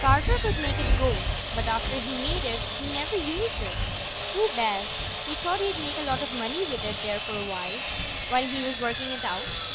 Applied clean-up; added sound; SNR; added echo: none; Sawing + Thunder; -2 dB; none.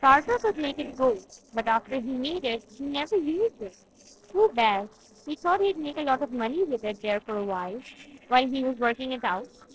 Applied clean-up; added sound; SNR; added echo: neural separator model SepFormer DNS4.